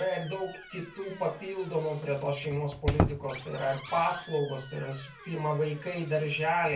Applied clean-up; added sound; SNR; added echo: none; Squeak; 6 dB; reverberation time 0.2 s.